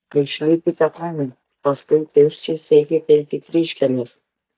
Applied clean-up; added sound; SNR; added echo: neural mask model DeepFilterNet 3.